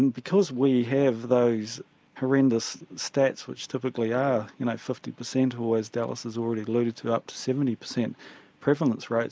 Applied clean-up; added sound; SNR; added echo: none; none; none; none.